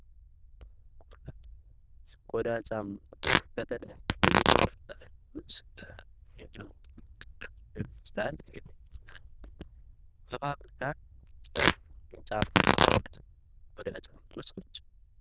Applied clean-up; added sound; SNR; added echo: neural diffusion model UNIVERSE++.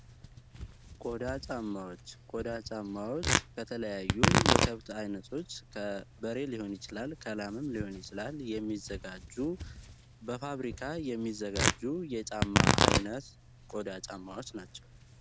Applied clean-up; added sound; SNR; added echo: none; Tearing; -4 dB; none.